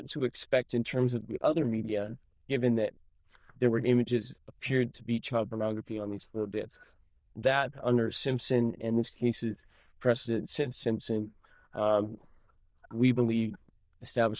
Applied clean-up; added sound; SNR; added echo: neural diffusion model UNIVERSE++.